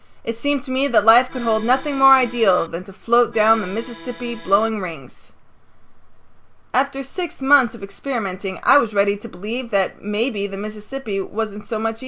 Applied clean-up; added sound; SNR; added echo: none; Accordion; 16 dB; none.